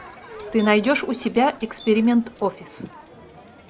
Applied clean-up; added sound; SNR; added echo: none; Crowd + Doorbell; 18 dB; none.